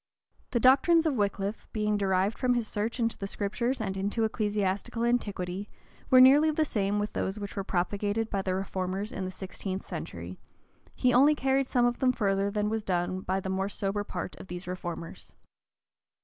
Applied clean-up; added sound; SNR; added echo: none; none; none; none.